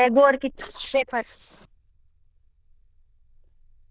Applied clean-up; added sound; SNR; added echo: neural diffusion model UNIVERSE++.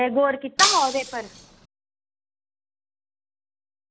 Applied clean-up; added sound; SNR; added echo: none; Shatter; -1 dB; none.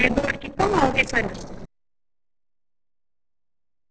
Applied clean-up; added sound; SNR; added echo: neural separator model SepFormer DNS4.